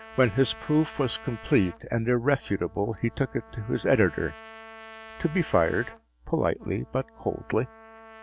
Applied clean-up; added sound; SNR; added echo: none; Trumpet; 20 dB; none.